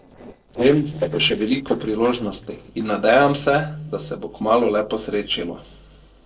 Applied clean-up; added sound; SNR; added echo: neural separator model SepFormer DNS4.